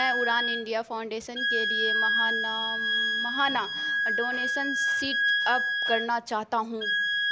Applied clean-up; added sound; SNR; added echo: none; Wind instrument, woodwind instrument; -4 dB; none.